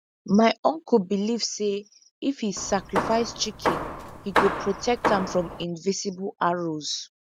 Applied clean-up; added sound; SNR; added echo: none; Hammer; 2 dB; none.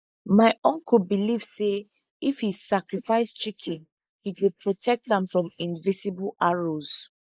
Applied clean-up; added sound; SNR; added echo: neural mask model Resemble Enhance denoiser.